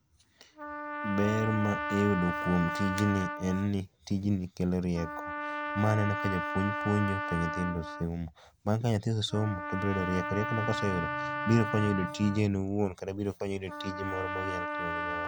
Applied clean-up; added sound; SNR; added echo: none; Trumpet; 5 dB; none.